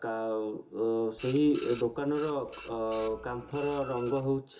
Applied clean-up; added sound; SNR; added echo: none; Printer; 12 dB; reverberation time 0.2 s.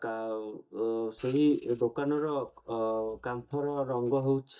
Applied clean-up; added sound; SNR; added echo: neural mask model DeepFilterNet 3.